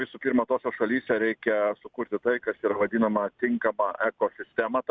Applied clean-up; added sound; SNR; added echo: none; none; none; none.